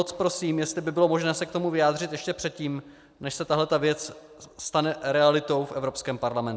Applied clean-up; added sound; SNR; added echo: none; none; none; none.